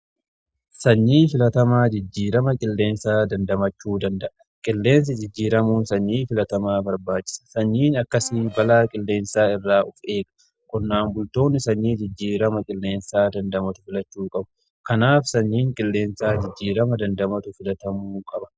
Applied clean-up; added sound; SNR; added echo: neural separator model SepFormer DNS4.